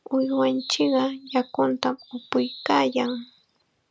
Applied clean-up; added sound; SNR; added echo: none; Bird vocalization, bird call, bird song; 20 dB; none.